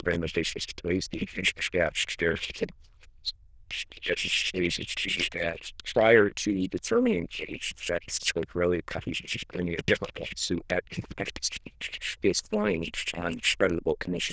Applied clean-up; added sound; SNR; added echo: neural diffusion model UNIVERSE++.